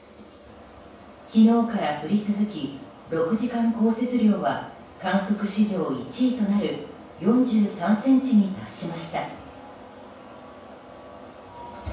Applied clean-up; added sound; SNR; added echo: none; none; none; reverberation time 0.7 s.